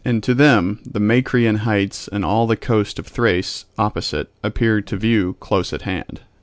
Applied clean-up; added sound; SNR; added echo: none; none; none; none.